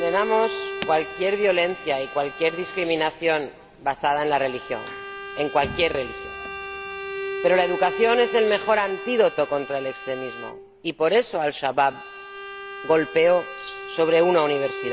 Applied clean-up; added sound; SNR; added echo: none; Bowed string instrument + Rattle (instrument); 11 dB; none.